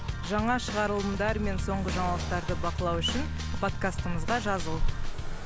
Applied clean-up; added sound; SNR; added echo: none; Accelerating, revving, vroom; 4 dB; none.